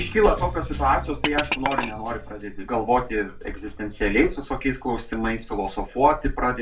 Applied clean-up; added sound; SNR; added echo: none; Glass; 9 dB; reverberation time 0.2 s.